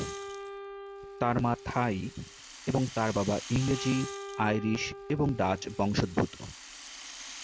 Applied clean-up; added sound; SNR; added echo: none; Wind instrument, woodwind instrument + Rattle (instrument); 12 dB; none.